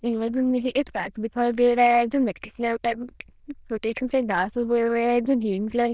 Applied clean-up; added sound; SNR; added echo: neural diffusion model UNIVERSE++.